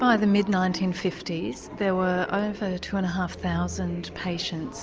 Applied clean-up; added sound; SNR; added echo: none; none; none; none.